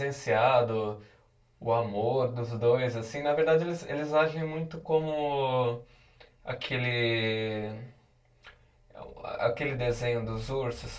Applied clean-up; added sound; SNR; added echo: none; none; none; reverberation time 0.2 s.